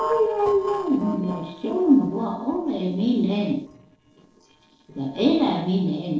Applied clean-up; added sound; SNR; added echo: neural separator model SepFormer DNS4.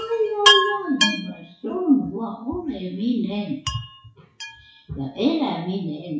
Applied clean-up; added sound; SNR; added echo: classical method WPE with log-MMSE.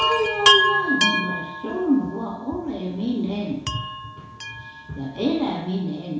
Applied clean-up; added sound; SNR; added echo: none; Chime; -1 dB; reverberation time 0.6 s.